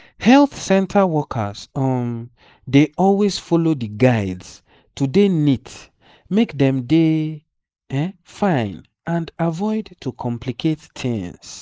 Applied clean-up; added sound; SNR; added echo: neural mask model Resemble Enhance denoiser.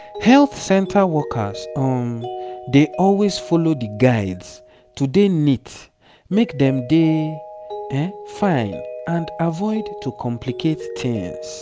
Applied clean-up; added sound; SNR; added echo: none; Mallet percussion; 14 dB; none.